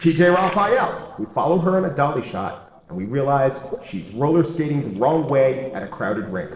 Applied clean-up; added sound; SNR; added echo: neural separator model SepFormer DNS4.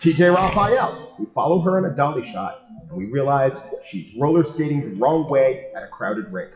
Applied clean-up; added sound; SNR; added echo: classical method WPE with log-MMSE.